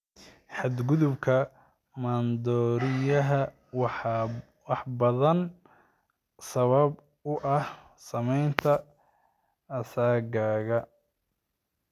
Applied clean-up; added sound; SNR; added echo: none; none; none; none.